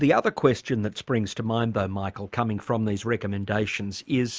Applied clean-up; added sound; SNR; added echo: none; none; none; none.